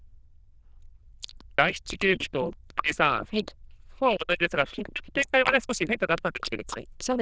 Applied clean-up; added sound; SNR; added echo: neural diffusion model UNIVERSE++.